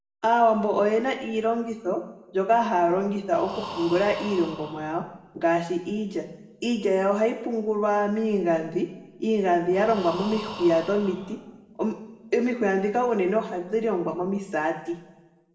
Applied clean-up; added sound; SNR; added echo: none; Breathing; 15 dB; reverberation time 0.9 s.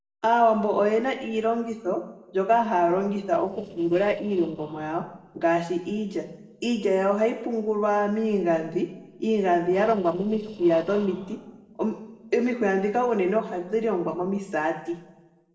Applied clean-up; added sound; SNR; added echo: neural separator model SepFormer DNS4.